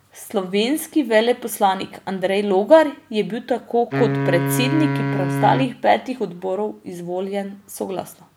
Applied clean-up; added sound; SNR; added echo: none; Wind instrument, woodwind instrument; 3 dB; none.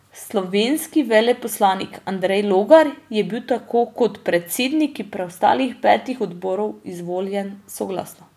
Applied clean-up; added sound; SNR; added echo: none; none; none; none.